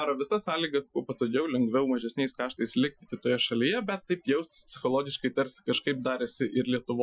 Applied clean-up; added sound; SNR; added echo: classical method Wiener filter.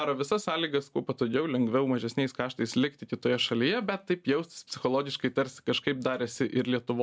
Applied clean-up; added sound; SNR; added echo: none; none; none; none.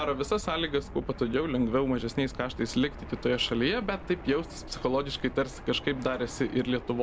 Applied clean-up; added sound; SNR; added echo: none; Fixed-wing aircraft, airplane; 13 dB; none.